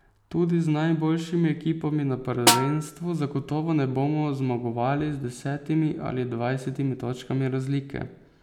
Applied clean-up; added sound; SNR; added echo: none; Snare drum; -1 dB; none.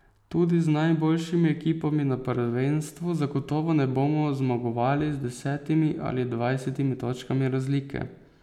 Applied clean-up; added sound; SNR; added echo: none; none; none; none.